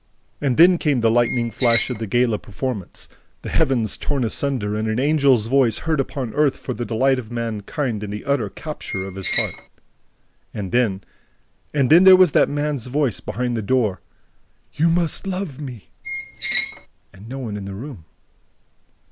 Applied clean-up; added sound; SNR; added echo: none; Squeak; 0 dB; none.